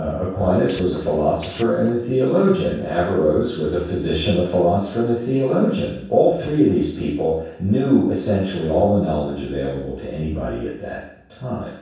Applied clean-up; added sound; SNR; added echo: none; Tools; 18 dB; reverberation time 0.7 s.